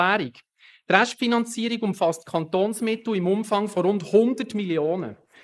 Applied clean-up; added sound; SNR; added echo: neural mask model Resemble Enhance denoiser.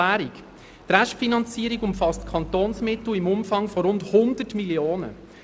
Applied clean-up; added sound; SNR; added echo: none; Stream; 19 dB; none.